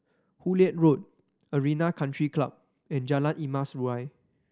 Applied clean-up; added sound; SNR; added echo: none; none; none; none.